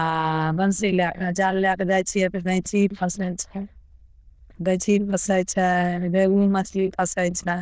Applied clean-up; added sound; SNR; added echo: neural diffusion model UNIVERSE++.